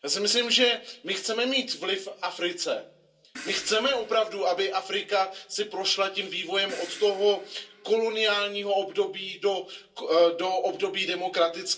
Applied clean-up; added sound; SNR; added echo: none; Crash cymbal; 20 dB; reverberation time 0.2 s.